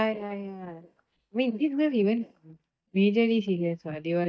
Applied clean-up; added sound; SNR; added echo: neural mask model DeepFilterNet 3.